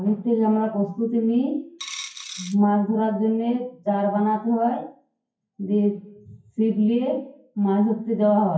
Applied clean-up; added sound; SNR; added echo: classical method WPE with log-MMSE.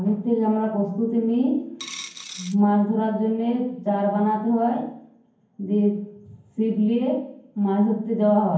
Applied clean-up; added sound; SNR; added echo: none; Coin (dropping); 14 dB; reverberation time 0.9 s.